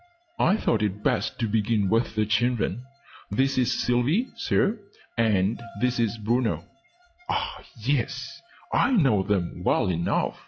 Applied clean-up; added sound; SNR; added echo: classical method log-MMSE.